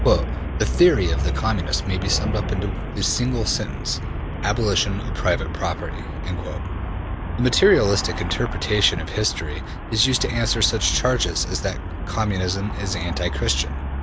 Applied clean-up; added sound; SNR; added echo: none; Traffic noise, roadway noise; 3 dB; none.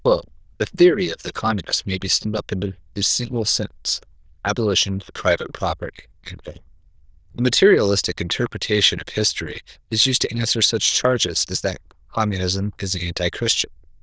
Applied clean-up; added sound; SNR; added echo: neural diffusion model UNIVERSE++.